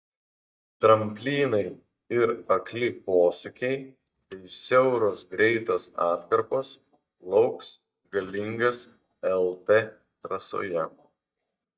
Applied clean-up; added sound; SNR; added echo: neural mask model DeepFilterNet 3.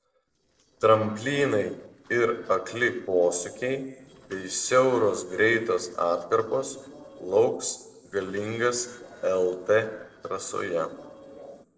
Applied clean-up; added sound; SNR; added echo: neural separator model SepFormer DNS4.